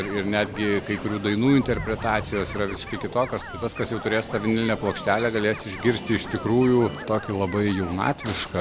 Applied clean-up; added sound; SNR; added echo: none; Thunder + Scratching (performance technique); 14 dB; none.